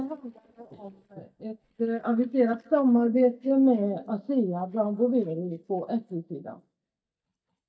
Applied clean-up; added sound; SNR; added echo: neural mask model DeepFilterNet 3.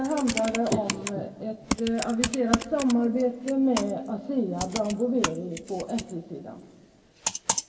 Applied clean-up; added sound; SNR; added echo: none; Computer keyboard; 7 dB; reverberation time 2.1 s.